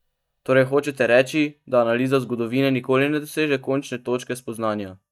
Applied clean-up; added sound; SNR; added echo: neural mask model DeepFilterNet 3.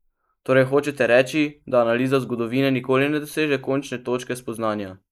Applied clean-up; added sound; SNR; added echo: neural mask model Resemble Enhance denoiser.